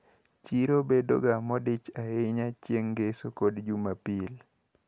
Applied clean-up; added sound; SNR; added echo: none; none; none; none.